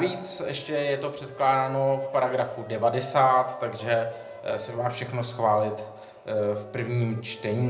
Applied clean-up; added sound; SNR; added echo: none; Wind instrument, woodwind instrument; 19 dB; reverberation time 0.5 s.